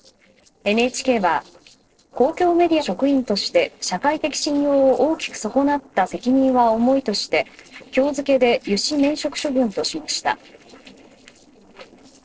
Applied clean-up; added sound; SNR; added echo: neural separator model SepFormer DNS4.